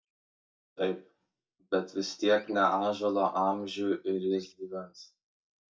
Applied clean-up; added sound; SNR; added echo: neural mask model DeepFilterNet 3.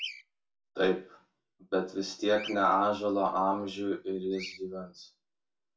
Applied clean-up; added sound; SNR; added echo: none; Bird vocalization, bird call, bird song; 18 dB; reverberation time 0.2 s.